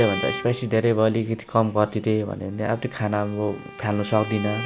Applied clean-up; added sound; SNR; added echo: none; Bowed string instrument; 14 dB; none.